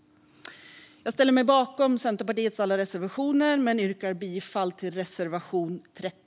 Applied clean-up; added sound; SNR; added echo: none; none; none; none.